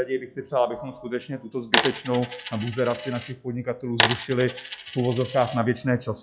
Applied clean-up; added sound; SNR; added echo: classical method log-MMSE.